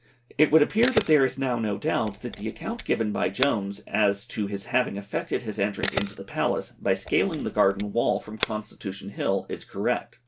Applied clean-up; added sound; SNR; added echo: none; Camera; 7 dB; none.